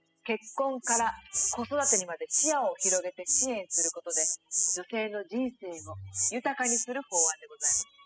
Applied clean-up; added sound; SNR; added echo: classical method spectral subtraction.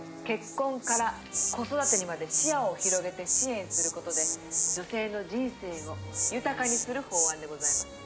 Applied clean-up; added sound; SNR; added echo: none; Insect; -2 dB; none.